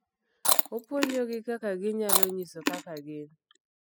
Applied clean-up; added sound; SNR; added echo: classical method spectral subtraction.